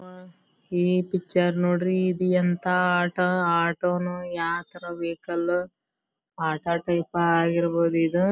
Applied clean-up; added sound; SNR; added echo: none; none; none; none.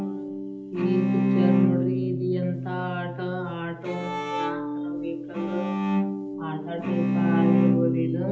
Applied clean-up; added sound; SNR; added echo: none; Bowed string instrument; -5 dB; reverberation time 1.2 s.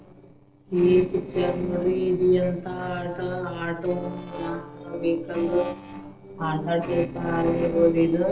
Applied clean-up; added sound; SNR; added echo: neural separator model SepFormer DNS4.